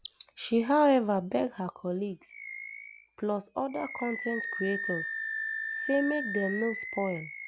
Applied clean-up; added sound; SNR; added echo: none; Animal; 8 dB; none.